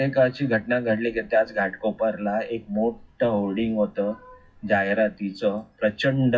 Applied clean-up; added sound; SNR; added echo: classical method WPE with log-MMSE.